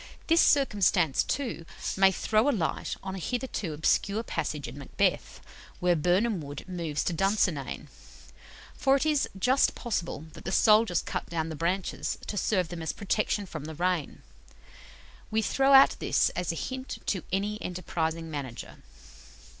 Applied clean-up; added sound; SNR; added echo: none; none; none; none.